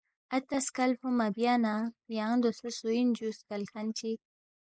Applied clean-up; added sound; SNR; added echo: neural mask model Resemble Enhance denoiser.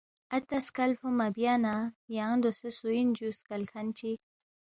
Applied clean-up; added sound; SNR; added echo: none; none; none; none.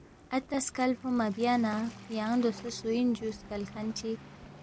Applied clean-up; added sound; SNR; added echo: none; Waves, surf; 17 dB; none.